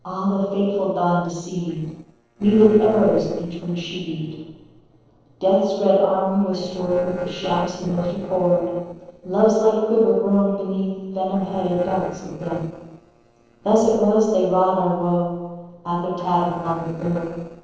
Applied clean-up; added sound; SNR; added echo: neural separator model SepFormer DNS4.